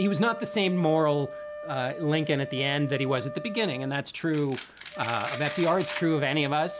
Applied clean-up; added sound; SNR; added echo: none; Domestic sounds, home sounds + Wind instrument, woodwind instrument; 11 dB; none.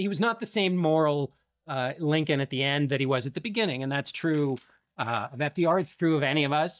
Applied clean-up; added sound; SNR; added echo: neural mask model DeepFilterNet 3.